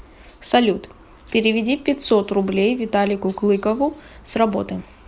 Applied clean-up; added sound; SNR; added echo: none; none; none; none.